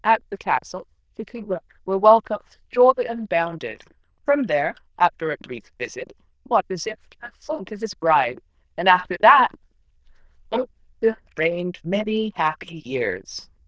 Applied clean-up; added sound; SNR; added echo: neural diffusion model UNIVERSE++.